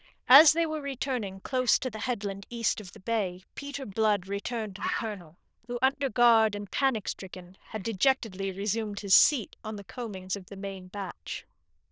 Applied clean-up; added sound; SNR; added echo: neural diffusion model UNIVERSE++.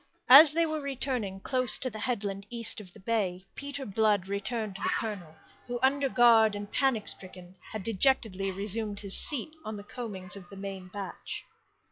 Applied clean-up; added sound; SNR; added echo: classical method log-MMSE.